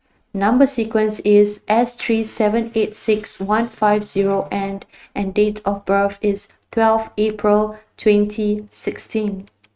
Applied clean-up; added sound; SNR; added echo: neural mask model RNNoise.